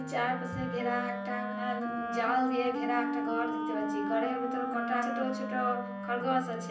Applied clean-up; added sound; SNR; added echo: none; Wind instrument, woodwind instrument; 2 dB; reverberation time 0.6 s.